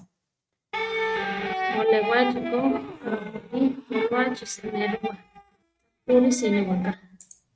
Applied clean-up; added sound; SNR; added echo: neural mask model RNNoise.